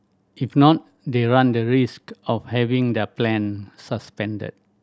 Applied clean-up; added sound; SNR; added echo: none; none; none; none.